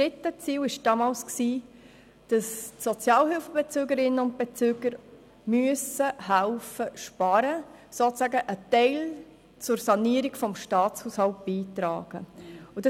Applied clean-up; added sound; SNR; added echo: none; none; none; none.